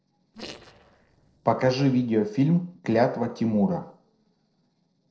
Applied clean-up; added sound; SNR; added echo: neural separator model SepFormer DNS4.